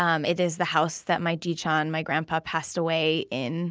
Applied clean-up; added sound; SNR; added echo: none; none; none; none.